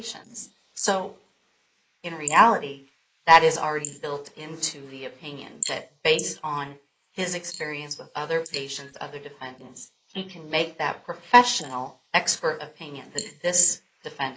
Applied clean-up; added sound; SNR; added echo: neural mask model Resemble Enhance denoiser.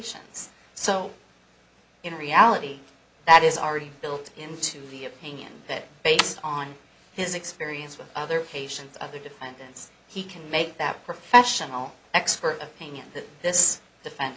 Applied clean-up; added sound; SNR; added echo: none; none; none; none.